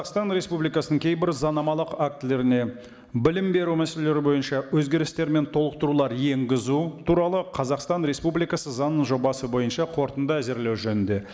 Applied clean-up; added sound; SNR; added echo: none; none; none; none.